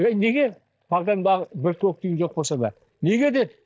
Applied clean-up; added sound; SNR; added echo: neural mask model DeepFilterNet 3.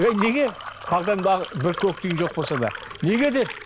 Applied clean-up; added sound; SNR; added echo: none; Liquid; 10 dB; none.